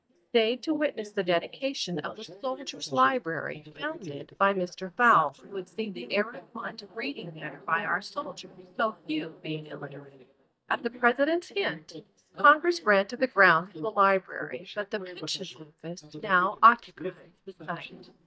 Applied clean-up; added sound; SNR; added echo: neural mask model DeepFilterNet 3.